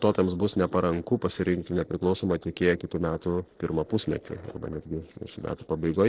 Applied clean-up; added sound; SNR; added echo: neural separator model SepFormer DNS4.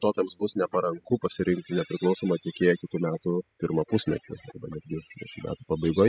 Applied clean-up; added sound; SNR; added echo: classical method spectral subtraction.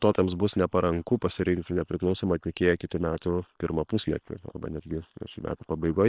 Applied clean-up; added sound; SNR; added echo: neural separator model SepFormer WHAM!.